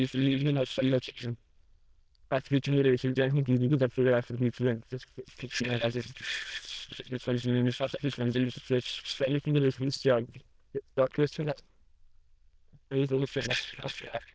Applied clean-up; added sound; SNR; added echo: neural diffusion model UNIVERSE++.